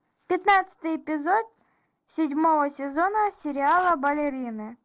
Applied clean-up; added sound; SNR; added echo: neural separator model SepFormer DNS4.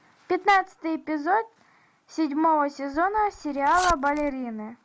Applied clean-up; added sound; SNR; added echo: none; Zipper (clothing); 12 dB; none.